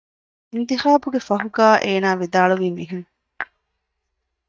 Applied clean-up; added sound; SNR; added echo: neural mask model DeepFilterNet 3.